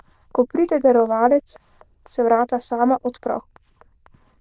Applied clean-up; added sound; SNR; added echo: neural diffusion model UNIVERSE++.